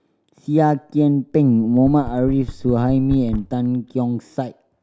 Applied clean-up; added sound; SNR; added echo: none; Knock; 13 dB; none.